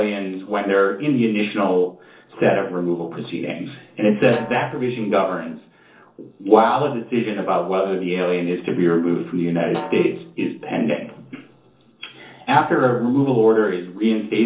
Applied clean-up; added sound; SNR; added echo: neural separator model SepFormer DNS4.